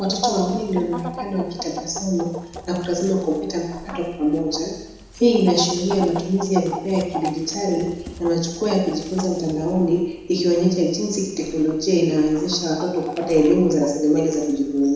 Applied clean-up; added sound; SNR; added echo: none; Chicken, rooster; 13 dB; reverberation time 1.0 s.